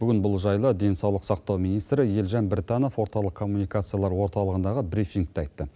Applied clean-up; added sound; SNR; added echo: none; none; none; none.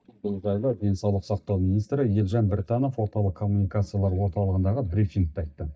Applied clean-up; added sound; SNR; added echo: neural mask model DeepFilterNet 3.